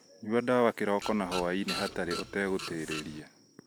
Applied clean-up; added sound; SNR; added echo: none; Printer; 9 dB; none.